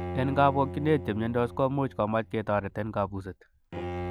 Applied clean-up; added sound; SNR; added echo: none; Bowed string instrument; 10 dB; none.